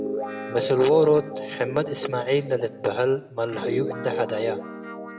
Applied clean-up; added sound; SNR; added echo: none; Guitar; 8 dB; reverberation time 0.7 s.